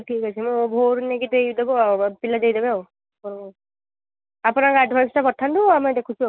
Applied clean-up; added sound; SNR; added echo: none; none; none; none.